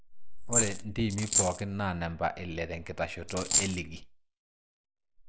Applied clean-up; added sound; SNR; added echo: neural mask model Resemble Enhance denoiser.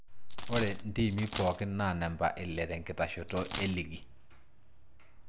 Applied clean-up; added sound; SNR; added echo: none; Coin (dropping); -4 dB; none.